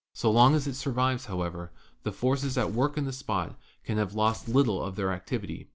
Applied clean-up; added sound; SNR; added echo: none; Tearing; 17 dB; none.